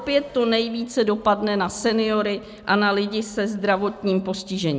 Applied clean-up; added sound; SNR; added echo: none; none; none; none.